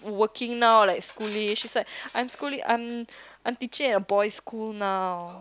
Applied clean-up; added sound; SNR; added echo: none; none; none; none.